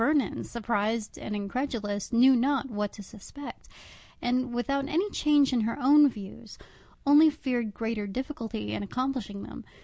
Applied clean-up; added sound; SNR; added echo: none; none; none; none.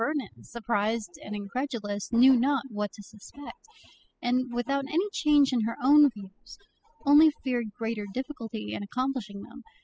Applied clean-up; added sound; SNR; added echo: classical method spectral subtraction.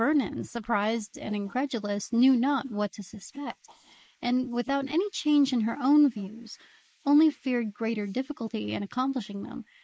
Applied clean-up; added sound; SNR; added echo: neural mask model Resemble Enhance denoiser.